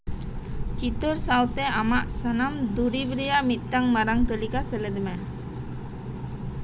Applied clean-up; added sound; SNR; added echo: none; none; none; none.